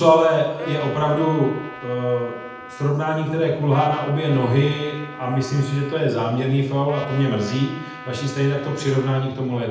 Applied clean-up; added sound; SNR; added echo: none; Trumpet; 17 dB; reverberation time 0.8 s.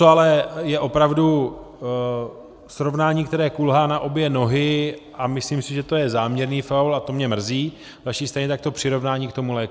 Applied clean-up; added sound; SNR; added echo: none; none; none; none.